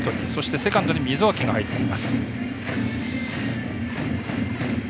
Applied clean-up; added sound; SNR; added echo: none; none; none; none.